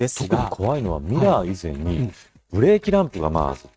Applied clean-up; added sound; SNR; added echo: neural mask model RNNoise.